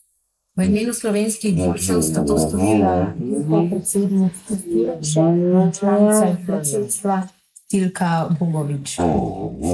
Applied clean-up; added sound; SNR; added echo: neural mask model Resemble Enhance denoiser.